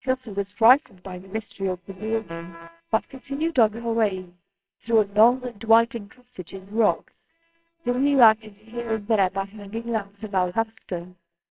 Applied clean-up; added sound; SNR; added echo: neural separator model SepFormer WHAMR!.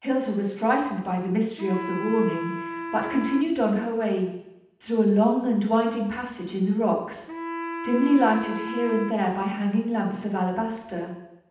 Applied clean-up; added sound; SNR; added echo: none; Wind instrument, woodwind instrument; 10 dB; reverberation time 0.9 s.